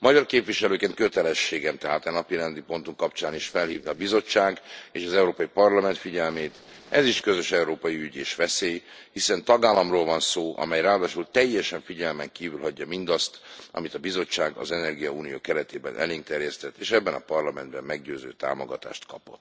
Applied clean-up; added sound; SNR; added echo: neural separator model SepFormer DNS4.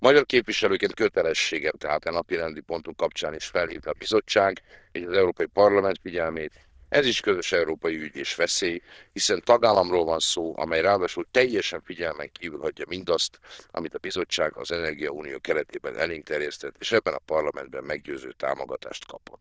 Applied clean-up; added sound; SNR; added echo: neural diffusion model UNIVERSE++.